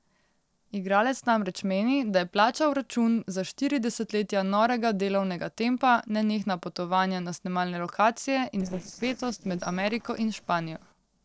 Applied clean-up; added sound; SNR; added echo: neural separator model SepFormer DNS4.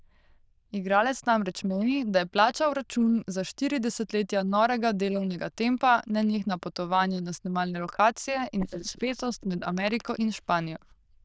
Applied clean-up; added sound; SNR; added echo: neural diffusion model UNIVERSE++.